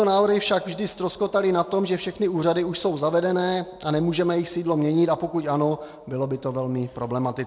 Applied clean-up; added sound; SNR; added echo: none; none; none; none.